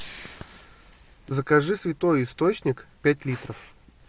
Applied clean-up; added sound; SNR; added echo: none; none; none; none.